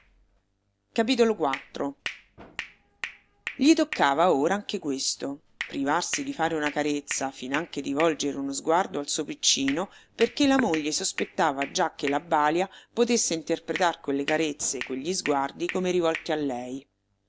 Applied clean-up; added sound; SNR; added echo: none; Hands; 15 dB; none.